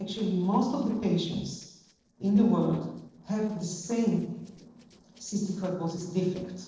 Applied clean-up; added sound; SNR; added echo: neural separator model SepFormer DNS4.